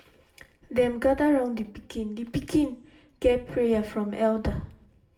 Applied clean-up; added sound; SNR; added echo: none; none; none; reverberation time 0.3 s.